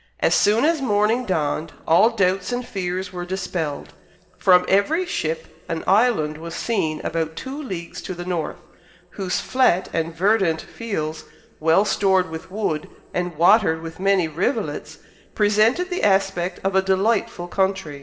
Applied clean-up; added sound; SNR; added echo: none; none; none; reverberation time 2.8 s.